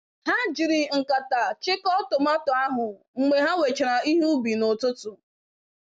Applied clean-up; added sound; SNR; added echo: none; none; none; none.